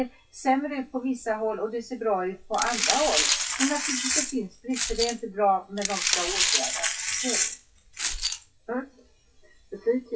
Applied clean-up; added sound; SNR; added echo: classical method WPE with log-MMSE.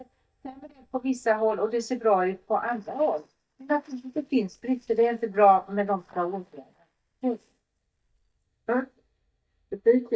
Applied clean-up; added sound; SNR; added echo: neural mask model DeepFilterNet 3.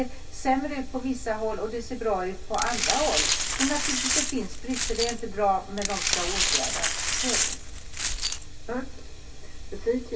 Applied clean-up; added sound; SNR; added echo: none; Glass; -1 dB; reverberation time 0.2 s.